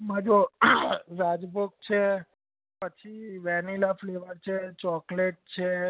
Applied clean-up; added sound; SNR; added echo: none; none; none; none.